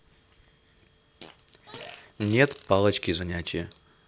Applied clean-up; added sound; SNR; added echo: none; Fart; 20 dB; none.